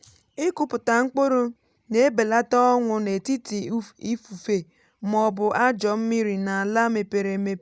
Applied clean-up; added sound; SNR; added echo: none; none; none; none.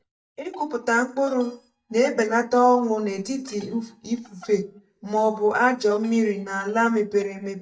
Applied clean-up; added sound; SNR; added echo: neural mask model DeepFilterNet 3.